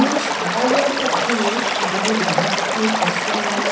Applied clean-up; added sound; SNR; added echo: none; Stream / Liquid; -3 dB; reverberation time 0.6 s.